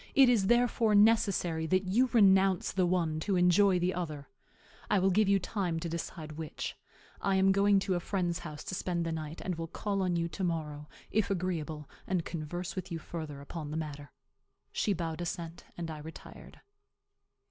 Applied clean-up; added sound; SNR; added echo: none; none; none; none.